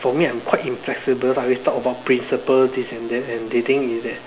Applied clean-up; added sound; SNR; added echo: none; none; none; none.